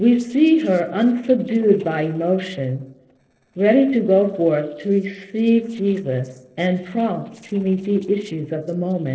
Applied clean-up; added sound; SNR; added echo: neural separator model SepFormer DNS4.